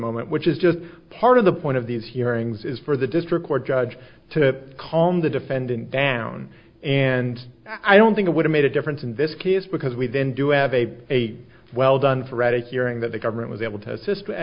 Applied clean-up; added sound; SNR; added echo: none; none; none; none.